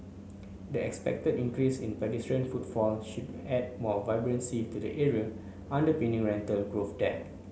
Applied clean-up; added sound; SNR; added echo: none; none; none; none.